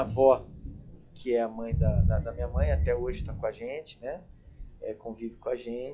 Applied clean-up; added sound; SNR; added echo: classical method log-MMSE.